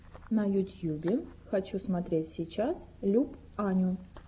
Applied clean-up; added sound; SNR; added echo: none; none; none; none.